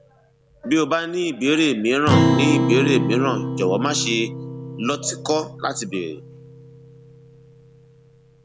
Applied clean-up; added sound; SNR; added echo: none; Acoustic guitar; 2 dB; none.